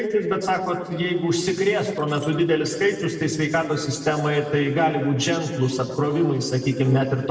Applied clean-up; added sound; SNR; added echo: neural separator model SepFormer DNS4.